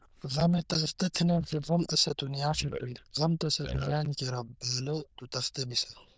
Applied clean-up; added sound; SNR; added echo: neural diffusion model UNIVERSE++.